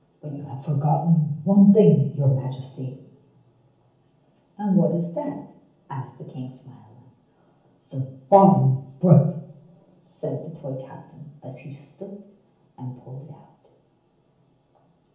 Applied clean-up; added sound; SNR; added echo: none; none; none; reverberation time 0.7 s.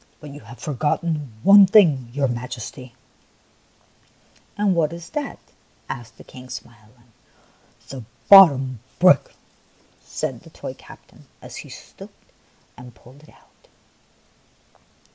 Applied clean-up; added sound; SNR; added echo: none; none; none; none.